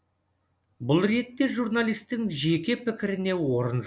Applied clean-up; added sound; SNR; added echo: none; none; none; none.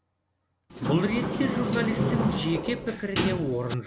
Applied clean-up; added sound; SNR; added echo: none; Sliding door; -1 dB; none.